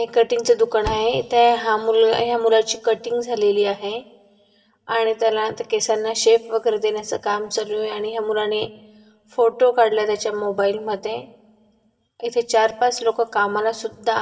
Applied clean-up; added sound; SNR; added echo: none; Slam; 17 dB; reverberation time 1.1 s.